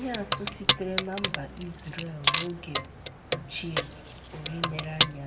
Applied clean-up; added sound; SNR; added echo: none; Keys jangling; -5 dB; reverberation time 1.1 s.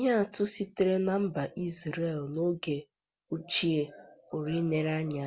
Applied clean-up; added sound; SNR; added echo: none; none; none; none.